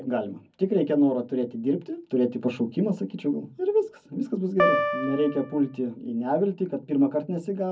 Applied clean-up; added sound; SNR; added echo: none; Piano; 1 dB; reverberation time 0.4 s.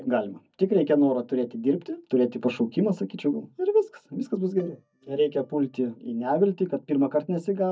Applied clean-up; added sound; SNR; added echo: neural mask model DeepFilterNet 3.